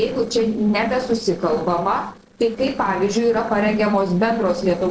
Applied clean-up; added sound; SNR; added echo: neural separator model SepFormer DNS4.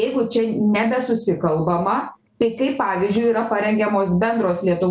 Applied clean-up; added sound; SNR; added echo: none; none; none; none.